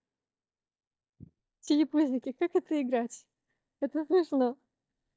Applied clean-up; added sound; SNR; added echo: neural mask model DeepFilterNet 3.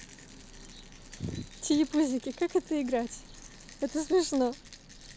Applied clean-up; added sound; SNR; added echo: none; Rattle; 18 dB; none.